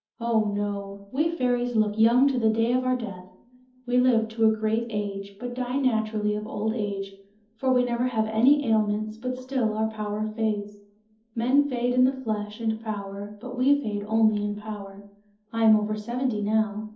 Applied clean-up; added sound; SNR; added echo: none; none; none; reverberation time 0.7 s.